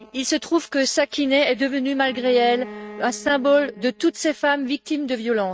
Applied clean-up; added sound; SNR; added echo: neural mask model RNNoise.